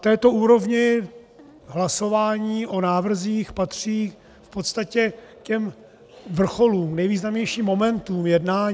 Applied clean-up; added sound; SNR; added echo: none; none; none; none.